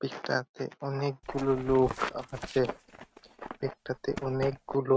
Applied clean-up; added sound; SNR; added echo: neural mask model RNNoise.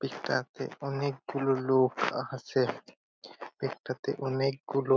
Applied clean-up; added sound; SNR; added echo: none; none; none; none.